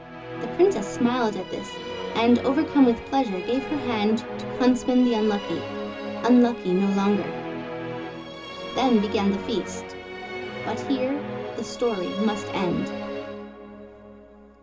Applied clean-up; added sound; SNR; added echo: none; Musical instrument; 8 dB; reverberation time 0.2 s.